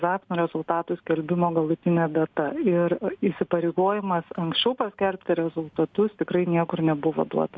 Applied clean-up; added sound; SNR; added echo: none; none; none; none.